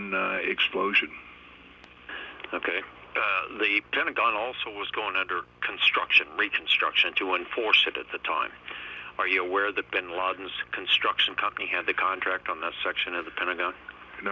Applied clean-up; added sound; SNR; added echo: none; none; none; none.